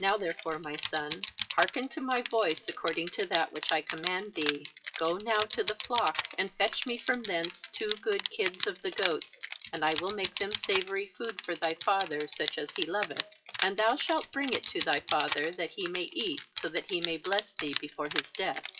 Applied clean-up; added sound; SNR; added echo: classical method WPE with log-MMSE.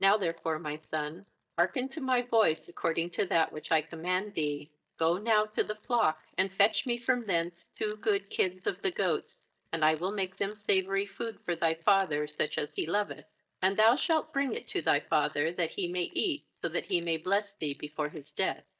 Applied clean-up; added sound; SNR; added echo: neural mask model DeepFilterNet 3.